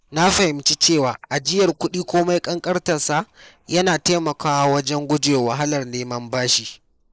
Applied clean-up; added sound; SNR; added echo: neural mask model Resemble Enhance denoiser.